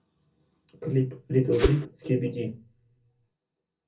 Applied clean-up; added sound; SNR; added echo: none; Whoosh, swoosh, swish; -5 dB; reverberation time 0.3 s.